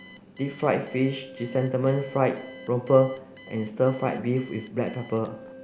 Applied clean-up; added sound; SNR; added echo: none; Alarm + Keyboard (musical); 18 dB; none.